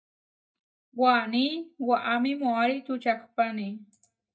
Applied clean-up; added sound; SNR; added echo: neural mask model DeepFilterNet 3.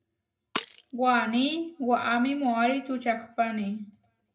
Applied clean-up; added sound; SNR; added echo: none; Shatter; 14 dB; reverberation time 0.2 s.